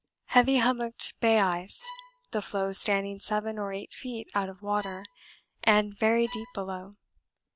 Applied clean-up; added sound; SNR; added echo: none; Bowed string instrument; 20 dB; none.